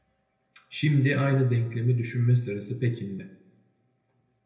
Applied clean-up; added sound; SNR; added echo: none; none; none; reverberation time 0.9 s.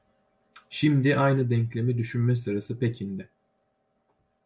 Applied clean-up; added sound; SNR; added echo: none; none; none; none.